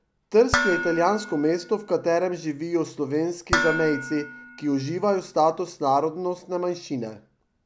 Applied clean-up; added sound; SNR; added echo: none; Dishes, pots, and pans; 5 dB; none.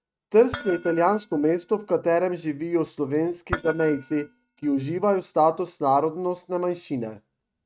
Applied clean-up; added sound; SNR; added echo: neural mask model RNNoise.